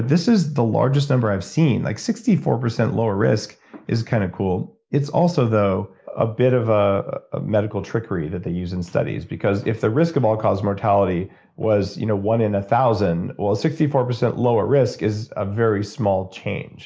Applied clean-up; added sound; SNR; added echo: none; none; none; none.